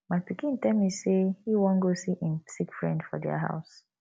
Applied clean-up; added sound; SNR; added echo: none; none; none; none.